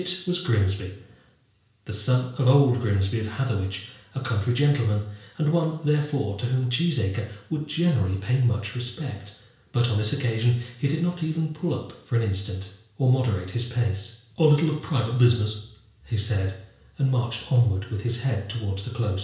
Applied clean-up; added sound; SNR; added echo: none; none; none; reverberation time 0.5 s.